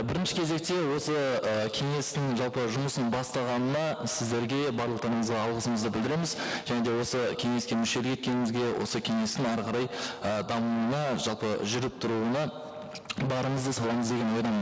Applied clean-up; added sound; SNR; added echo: none; none; none; none.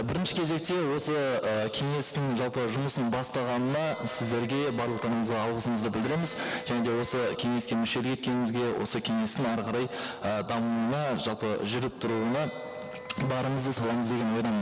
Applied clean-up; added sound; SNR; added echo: none; Wind instrument, woodwind instrument; 15 dB; none.